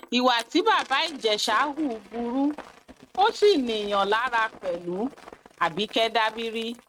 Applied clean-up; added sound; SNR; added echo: neural mask model RNNoise.